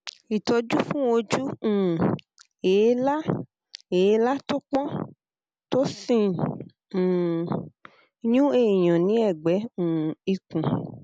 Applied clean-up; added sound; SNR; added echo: none; none; none; none.